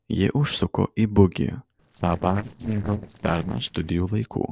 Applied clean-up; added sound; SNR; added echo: neural separator model SepFormer DNS4.